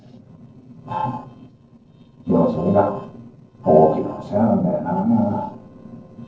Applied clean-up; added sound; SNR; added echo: neural separator model SepFormer DNS4.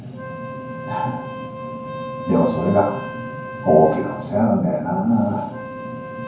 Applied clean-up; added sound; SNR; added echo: none; Wind instrument, woodwind instrument; 12 dB; reverberation time 0.9 s.